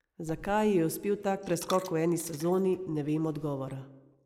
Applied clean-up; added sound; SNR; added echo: neural mask model Resemble Enhance denoiser.